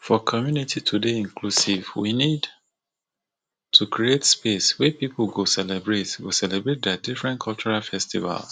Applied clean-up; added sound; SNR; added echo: none; none; none; none.